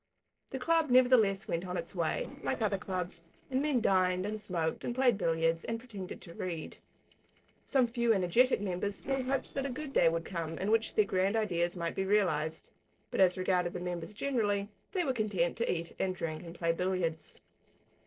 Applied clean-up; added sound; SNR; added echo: neural separator model SepFormer DNS4.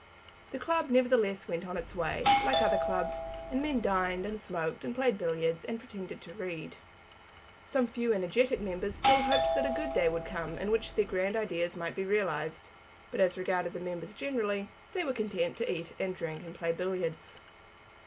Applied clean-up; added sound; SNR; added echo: none; Doorbell; -1 dB; none.